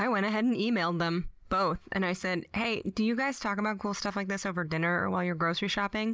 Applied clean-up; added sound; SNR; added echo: none; none; none; none.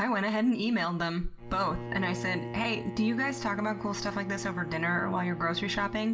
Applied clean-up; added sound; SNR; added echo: none; Bowed string instrument; 10 dB; reverberation time 0.4 s.